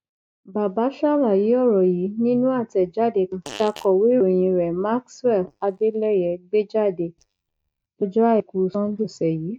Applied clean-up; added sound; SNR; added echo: neural mask model DeepFilterNet 3.